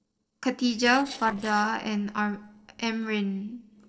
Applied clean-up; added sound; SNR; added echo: neural separator model SepFormer DNS4.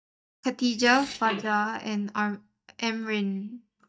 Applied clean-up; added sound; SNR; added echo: neural mask model DeepFilterNet 3.